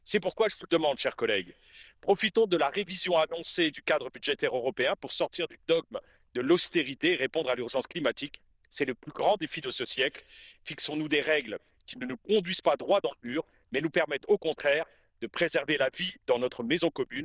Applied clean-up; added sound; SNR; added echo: neural diffusion model UNIVERSE++.